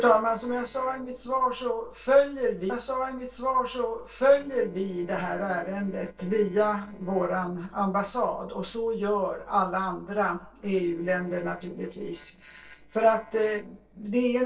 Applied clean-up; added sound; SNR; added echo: neural separator model SepFormer DNS4.